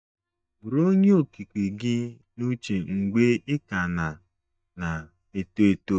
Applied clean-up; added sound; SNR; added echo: neural mask model DeepFilterNet 3.